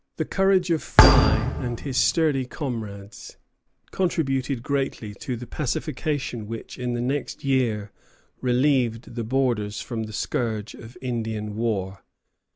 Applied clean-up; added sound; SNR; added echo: none; Thump, thud; -4 dB; none.